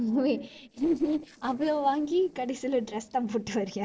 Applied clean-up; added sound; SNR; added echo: neural separator model SepFormer DNS4.